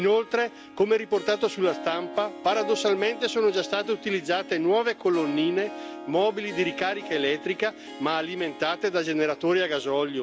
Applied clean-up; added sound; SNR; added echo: none; Harp; 14 dB; none.